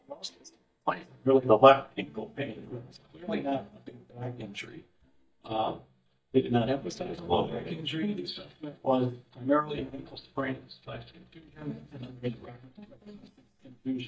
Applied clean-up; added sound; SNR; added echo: neural mask model DeepFilterNet 3.